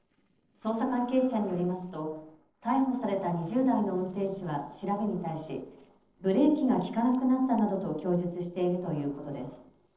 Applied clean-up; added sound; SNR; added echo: neural separator model SepFormer DNS4.